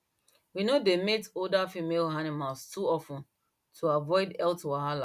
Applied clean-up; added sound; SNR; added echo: none; none; none; none.